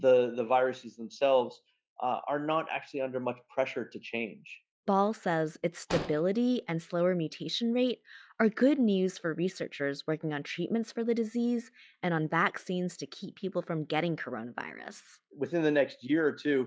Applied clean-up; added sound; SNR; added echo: classical method log-MMSE.